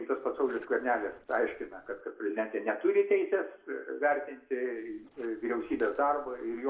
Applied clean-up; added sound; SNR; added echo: neural separator model SepFormer DNS4.